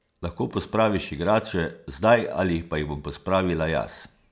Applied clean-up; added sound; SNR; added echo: none; none; none; none.